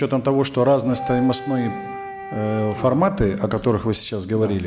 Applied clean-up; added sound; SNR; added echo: none; Wind instrument, woodwind instrument; 12 dB; none.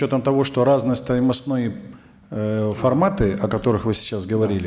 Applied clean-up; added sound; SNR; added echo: none; none; none; none.